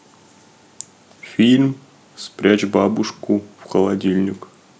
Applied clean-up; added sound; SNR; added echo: none; none; none; none.